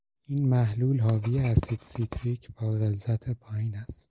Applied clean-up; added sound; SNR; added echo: none; Writing; 19 dB; none.